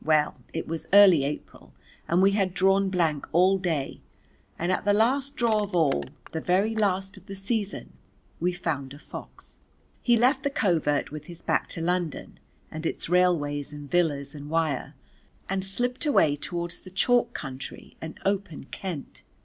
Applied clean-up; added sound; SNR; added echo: none; Crushing; 19 dB; none.